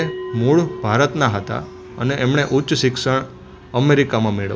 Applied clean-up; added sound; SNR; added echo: none; Bell; 16 dB; none.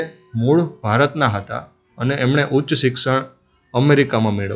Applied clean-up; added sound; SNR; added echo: classical method log-MMSE.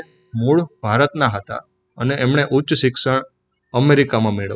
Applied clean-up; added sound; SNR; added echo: classical method spectral subtraction.